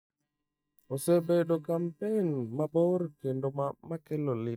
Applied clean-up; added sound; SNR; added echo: neural mask model DeepFilterNet 3.